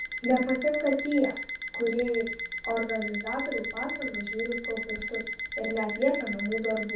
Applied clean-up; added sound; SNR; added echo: none; Alarm; 5 dB; reverberation time 0.7 s.